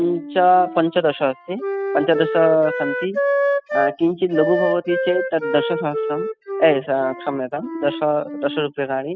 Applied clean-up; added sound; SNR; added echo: classical method spectral subtraction.